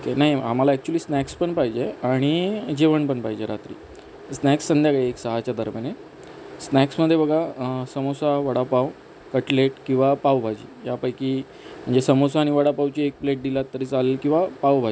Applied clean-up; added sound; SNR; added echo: none; none; none; none.